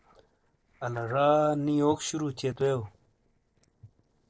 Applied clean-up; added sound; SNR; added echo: neural separator model SepFormer DNS4.